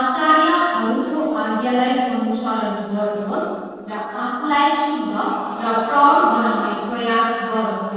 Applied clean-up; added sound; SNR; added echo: neural separator model SepFormer DNS4.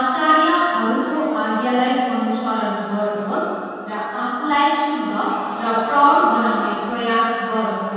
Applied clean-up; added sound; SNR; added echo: none; Crowd; 19 dB; reverberation time 2.1 s.